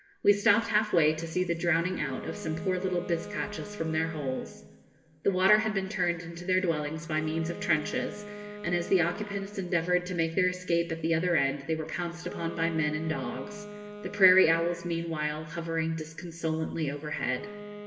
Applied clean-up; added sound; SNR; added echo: none; Wind instrument, woodwind instrument; 15 dB; reverberation time 1.7 s.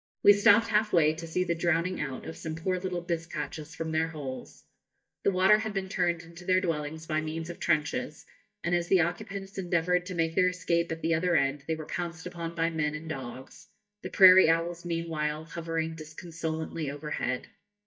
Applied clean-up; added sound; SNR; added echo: neural mask model DeepFilterNet 3.